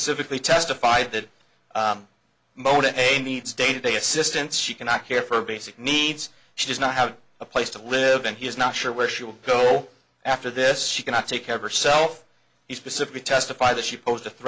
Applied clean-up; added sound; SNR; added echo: none; none; none; none.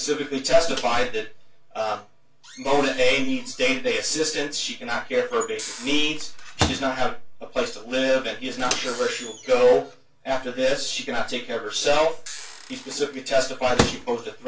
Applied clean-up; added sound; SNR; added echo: none; Microwave oven; 12 dB; reverberation time 0.2 s.